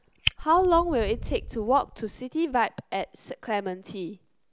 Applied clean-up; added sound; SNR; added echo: none; Fire; 10 dB; none.